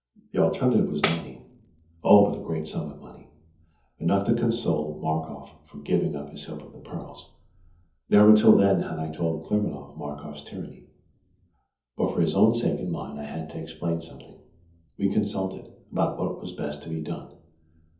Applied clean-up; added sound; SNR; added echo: none; Tambourine; -4 dB; reverberation time 0.7 s.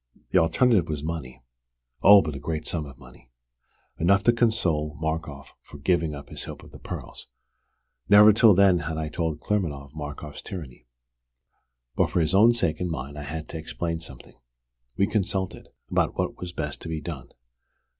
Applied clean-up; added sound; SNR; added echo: none; none; none; none.